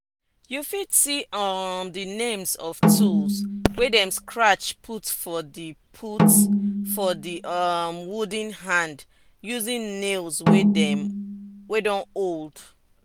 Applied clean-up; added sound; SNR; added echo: none; Snare drum; -3 dB; none.